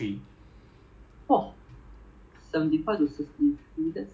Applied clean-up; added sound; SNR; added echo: none; none; none; none.